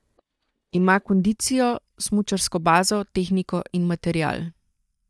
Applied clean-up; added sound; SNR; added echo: neural mask model DeepFilterNet 3.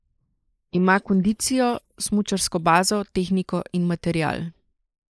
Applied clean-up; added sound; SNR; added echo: neural mask model Resemble Enhance denoiser.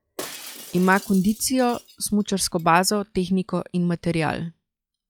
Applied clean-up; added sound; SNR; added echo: classical method log-MMSE.